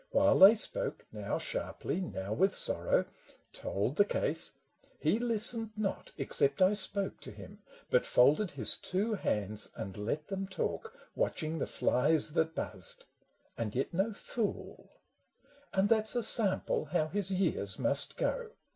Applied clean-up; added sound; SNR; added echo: none; none; none; none.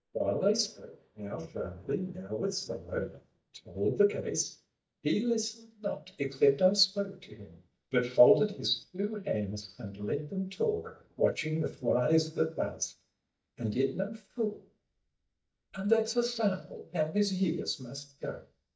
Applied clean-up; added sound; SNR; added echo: neural mask model DeepFilterNet 3.